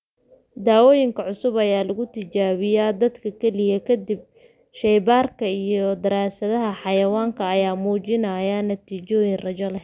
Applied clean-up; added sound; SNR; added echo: none; none; none; none.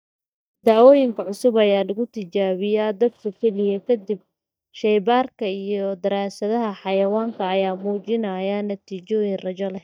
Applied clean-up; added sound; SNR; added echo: neural mask model DeepFilterNet 3.